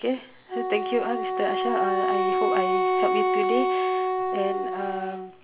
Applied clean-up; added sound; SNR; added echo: none; Wind instrument, woodwind instrument; -4 dB; reverberation time 0.5 s.